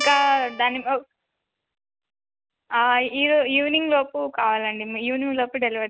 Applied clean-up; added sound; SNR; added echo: none; Guitar; 7 dB; none.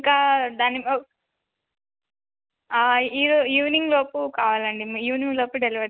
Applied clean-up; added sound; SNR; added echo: none; none; none; none.